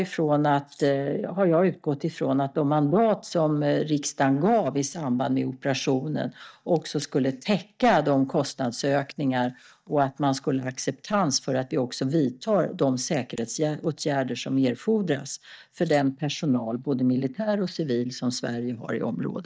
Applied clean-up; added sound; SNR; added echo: neural mask model DeepFilterNet 3.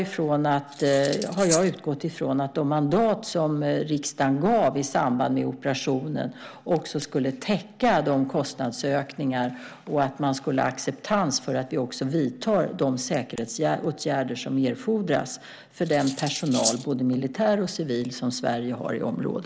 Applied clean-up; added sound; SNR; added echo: neural mask model Resemble Enhance denoiser.